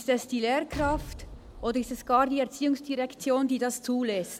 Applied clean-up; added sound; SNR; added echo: none; Explosion; 13 dB; none.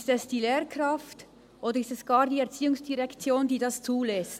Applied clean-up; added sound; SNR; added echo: none; none; none; none.